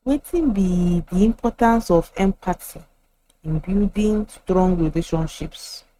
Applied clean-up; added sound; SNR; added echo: neural mask model RNNoise.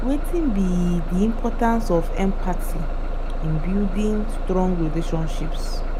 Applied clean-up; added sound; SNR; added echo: none; Bus; -1 dB; none.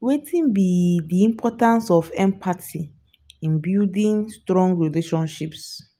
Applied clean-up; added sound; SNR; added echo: none; none; none; none.